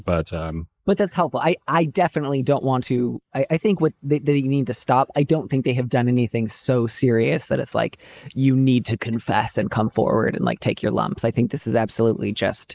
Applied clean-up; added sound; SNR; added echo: neural mask model Resemble Enhance denoiser.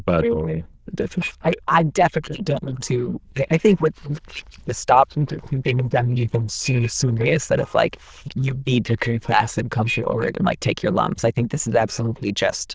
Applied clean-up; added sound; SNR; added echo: neural diffusion model UNIVERSE++.